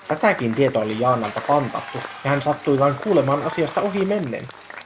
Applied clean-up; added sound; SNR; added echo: none; Applause / Crowd / Cheering; 14 dB; none.